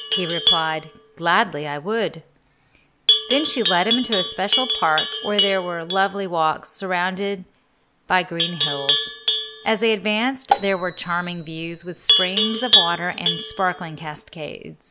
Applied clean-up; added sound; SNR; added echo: none; Marimba, xylophone + Livestock, farm animals, working animals; 0 dB; none.